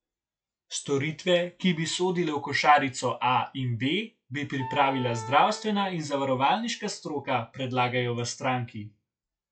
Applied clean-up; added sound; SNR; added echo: classical method log-MMSE.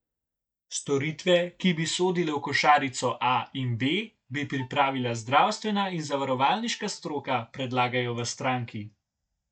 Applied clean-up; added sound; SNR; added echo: neural mask model DeepFilterNet 3.